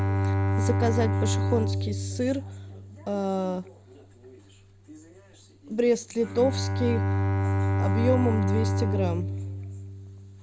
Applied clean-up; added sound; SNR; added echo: none; Bowed string instrument; -2 dB; none.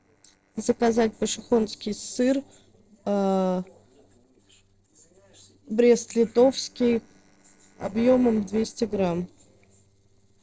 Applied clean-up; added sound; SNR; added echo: neural separator model SepFormer DNS4.